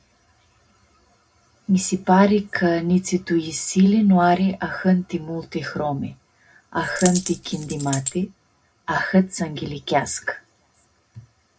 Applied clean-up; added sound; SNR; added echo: none; Coin (dropping); 9 dB; reverberation time 0.2 s.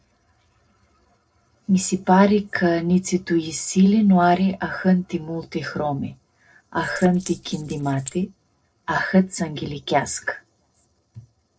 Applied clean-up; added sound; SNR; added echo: neural separator model SepFormer DNS4.